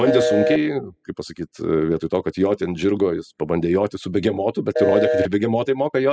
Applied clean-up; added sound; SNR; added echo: classical method spectral subtraction.